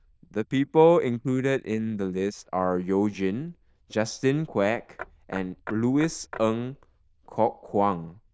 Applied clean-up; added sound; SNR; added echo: neural diffusion model UNIVERSE++.